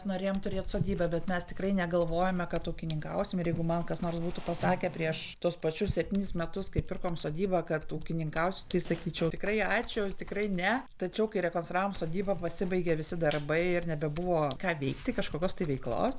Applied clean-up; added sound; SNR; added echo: none; Computer keyboard; 8 dB; none.